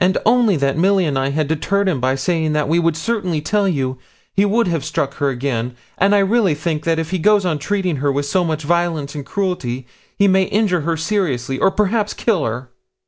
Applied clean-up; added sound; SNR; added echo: none; none; none; none.